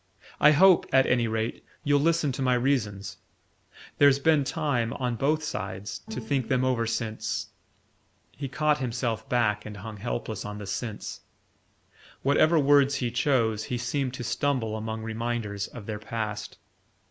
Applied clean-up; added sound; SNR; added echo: none; Bowed string instrument; 18 dB; none.